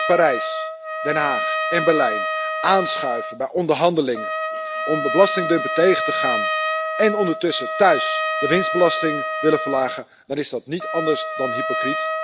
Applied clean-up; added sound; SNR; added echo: none; Trumpet; 3 dB; none.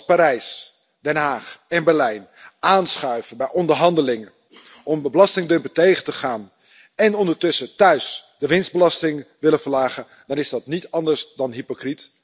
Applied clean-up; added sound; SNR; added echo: none; none; none; none.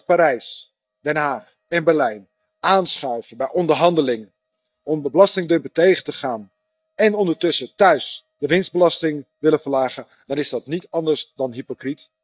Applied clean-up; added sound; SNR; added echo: neural mask model DeepFilterNet 3.